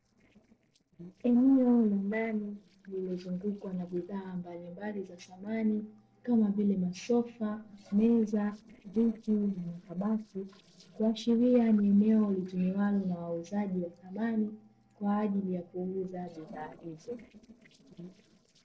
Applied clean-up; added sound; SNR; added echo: neural separator model SepFormer DNS4.